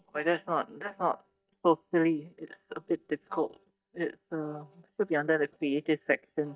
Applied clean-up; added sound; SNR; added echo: neural mask model DeepFilterNet 3.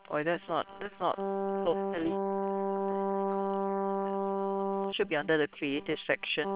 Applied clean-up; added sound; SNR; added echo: neural separator model SepFormer WHAM!.